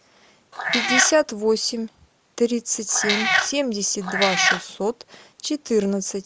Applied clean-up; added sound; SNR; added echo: none; Meow; -2 dB; none.